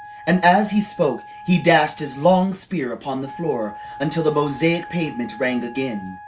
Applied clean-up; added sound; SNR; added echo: none; Wind instrument, woodwind instrument; 17 dB; none.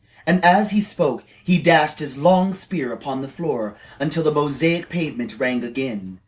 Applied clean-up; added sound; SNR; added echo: none; none; none; none.